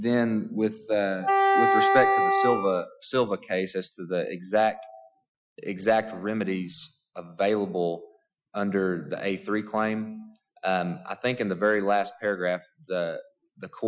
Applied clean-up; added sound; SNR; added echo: classical method Wiener filter.